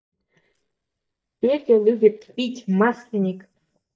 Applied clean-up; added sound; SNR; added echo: neural mask model DeepFilterNet 3.